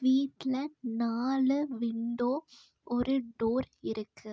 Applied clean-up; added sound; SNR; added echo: none; none; none; none.